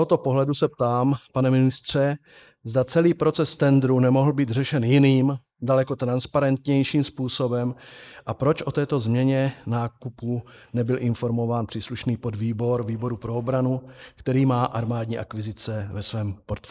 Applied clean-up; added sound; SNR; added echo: neural mask model Resemble Enhance denoiser.